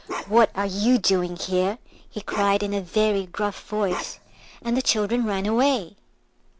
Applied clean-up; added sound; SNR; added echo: none; Bark; 12 dB; none.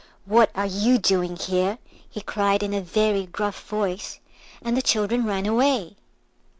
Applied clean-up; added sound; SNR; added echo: none; none; none; none.